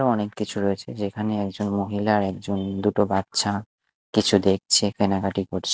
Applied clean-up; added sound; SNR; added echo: none; none; none; none.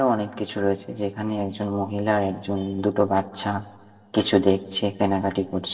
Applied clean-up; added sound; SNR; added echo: none; none; none; reverberation time 1.4 s.